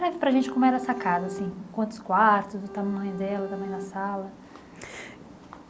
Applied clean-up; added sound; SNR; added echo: none; Bowed string instrument; 11 dB; none.